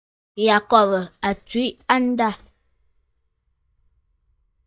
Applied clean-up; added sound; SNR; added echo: neural mask model DeepFilterNet 3.